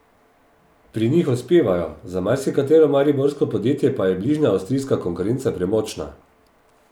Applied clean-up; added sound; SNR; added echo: none; none; none; none.